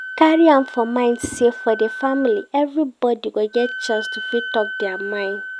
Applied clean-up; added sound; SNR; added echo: none; Wind instrument, woodwind instrument; 12 dB; none.